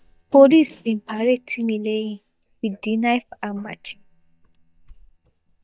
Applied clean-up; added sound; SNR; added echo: neural mask model DeepFilterNet 3.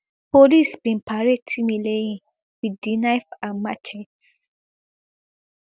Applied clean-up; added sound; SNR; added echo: none; none; none; none.